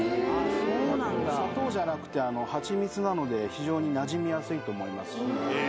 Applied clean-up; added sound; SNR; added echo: none; none; none; none.